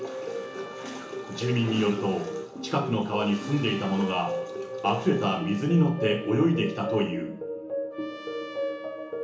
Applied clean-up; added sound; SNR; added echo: none; Trumpet; 19 dB; reverberation time 0.8 s.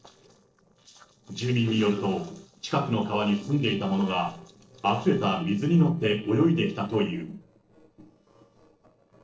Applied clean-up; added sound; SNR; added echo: neural separator model SepFormer DNS4.